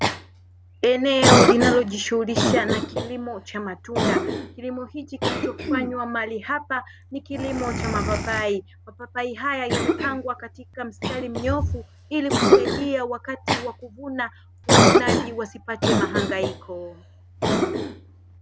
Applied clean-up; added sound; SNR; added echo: none; Cough; -3 dB; none.